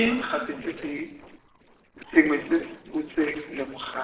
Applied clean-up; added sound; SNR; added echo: neural separator model SepFormer DNS4.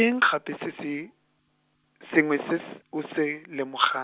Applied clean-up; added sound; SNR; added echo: none; none; none; none.